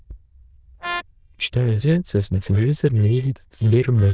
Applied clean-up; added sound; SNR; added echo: neural diffusion model UNIVERSE++.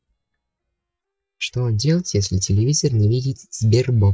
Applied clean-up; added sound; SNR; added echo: neural mask model DeepFilterNet 3.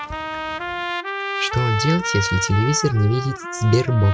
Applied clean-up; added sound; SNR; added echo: none; Trumpet; 6 dB; none.